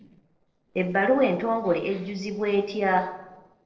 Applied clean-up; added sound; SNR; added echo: neural separator model SepFormer DNS4.